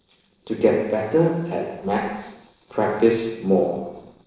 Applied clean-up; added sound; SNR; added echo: neural separator model SepFormer DNS4.